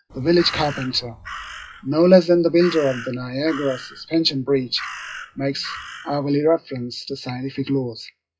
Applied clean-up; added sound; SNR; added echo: classical method WPE with log-MMSE.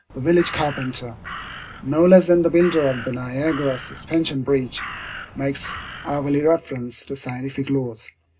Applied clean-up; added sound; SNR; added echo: none; Crow; 14 dB; reverberation time 0.2 s.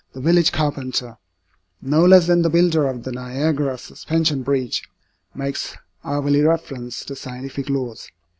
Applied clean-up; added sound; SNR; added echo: none; none; none; none.